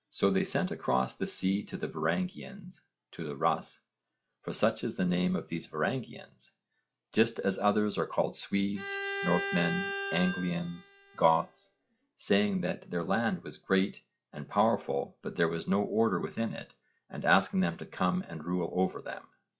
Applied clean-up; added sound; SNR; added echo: classical method log-MMSE.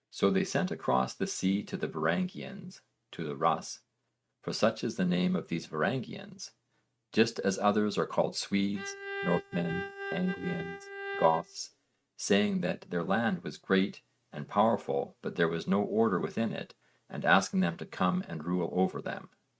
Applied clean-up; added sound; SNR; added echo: neural mask model RNNoise.